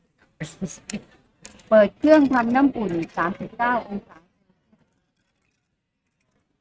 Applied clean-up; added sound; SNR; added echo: neural mask model RNNoise.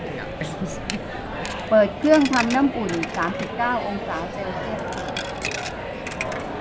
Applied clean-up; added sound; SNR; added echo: none; Coin (dropping); 5 dB; none.